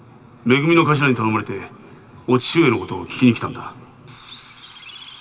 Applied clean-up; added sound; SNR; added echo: none; none; none; reverberation time 2.7 s.